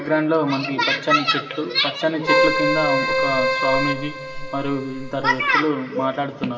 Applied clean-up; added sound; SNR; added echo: none; Keyboard (musical); 0 dB; reverberation time 2.6 s.